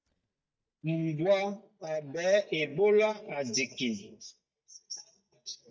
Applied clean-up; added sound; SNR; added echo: neural mask model DeepFilterNet 3.